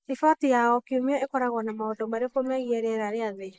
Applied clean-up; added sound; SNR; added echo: neural mask model Resemble Enhance denoiser.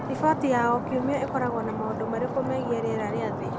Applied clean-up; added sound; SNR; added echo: none; Stream; 4 dB; none.